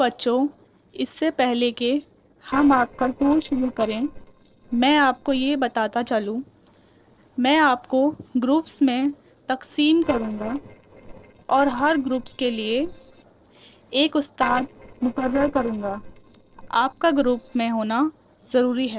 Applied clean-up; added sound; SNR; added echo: neural separator model SepFormer DNS4.